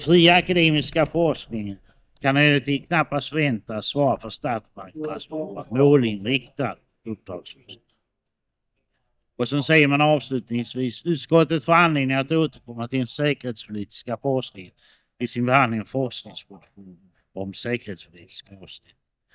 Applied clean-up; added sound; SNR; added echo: neural mask model DeepFilterNet 3.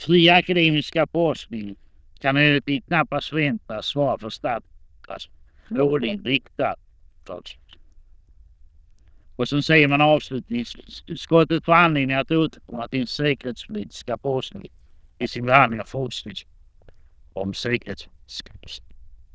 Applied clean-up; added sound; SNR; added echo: neural diffusion model UNIVERSE++.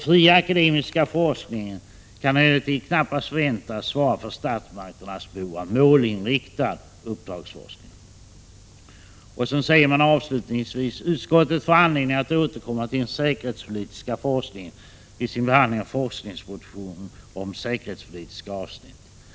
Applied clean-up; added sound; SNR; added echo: none; none; none; none.